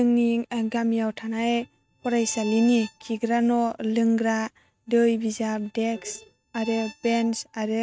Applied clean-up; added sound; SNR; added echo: neural mask model RNNoise.